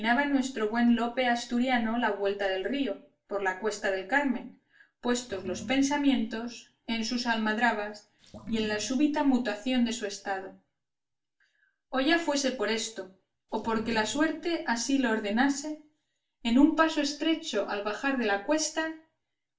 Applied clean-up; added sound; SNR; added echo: none; Sink (filling or washing) / Water; 16 dB; reverberation time 0.2 s.